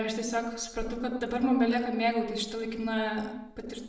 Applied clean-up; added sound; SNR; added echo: none; Burping, eructation; 20 dB; reverberation time 0.8 s.